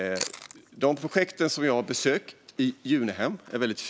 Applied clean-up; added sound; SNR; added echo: none; Chewing, mastication; 17 dB; none.